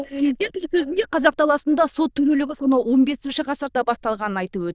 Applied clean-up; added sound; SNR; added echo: neural diffusion model UNIVERSE++.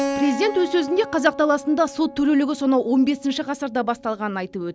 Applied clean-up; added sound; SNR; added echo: none; Keyboard (musical); 12 dB; none.